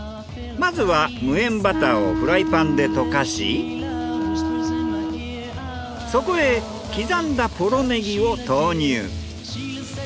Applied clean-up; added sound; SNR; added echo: none; Wind instrument, woodwind instrument; 2 dB; none.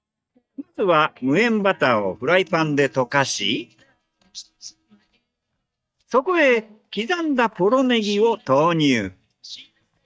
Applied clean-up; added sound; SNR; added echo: neural mask model DeepFilterNet 3.